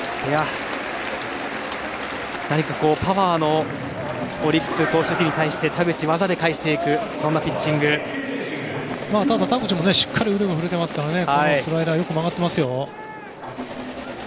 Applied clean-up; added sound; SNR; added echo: none; Engine starting; 12 dB; none.